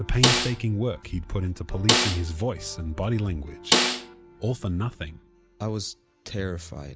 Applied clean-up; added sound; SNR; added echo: none; Snare drum; -3 dB; none.